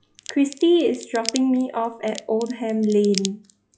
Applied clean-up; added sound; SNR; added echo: classical method log-MMSE.